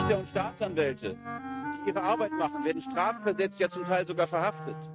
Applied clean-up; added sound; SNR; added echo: neural mask model RNNoise.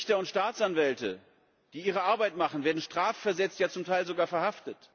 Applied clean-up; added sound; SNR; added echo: none; none; none; none.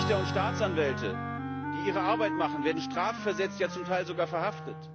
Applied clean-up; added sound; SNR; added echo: none; Wind instrument, woodwind instrument + Strum; 3 dB; none.